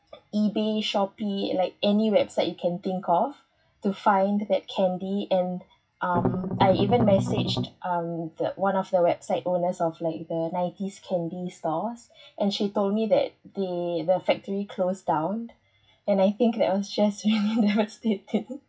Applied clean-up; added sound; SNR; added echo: classical method WPE with log-MMSE.